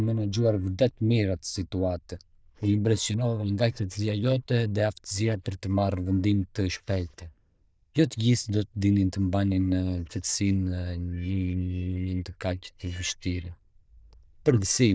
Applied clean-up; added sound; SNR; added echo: neural diffusion model UNIVERSE++.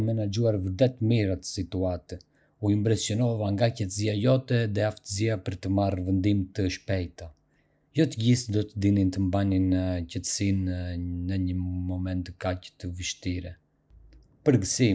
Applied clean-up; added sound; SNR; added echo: none; none; none; none.